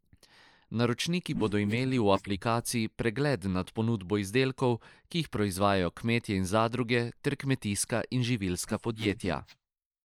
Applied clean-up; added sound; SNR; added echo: neural mask model Resemble Enhance denoiser.